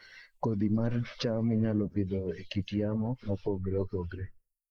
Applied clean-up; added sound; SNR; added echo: neural mask model Resemble Enhance denoiser.